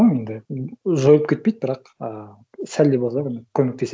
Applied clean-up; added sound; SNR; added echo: none; none; none; none.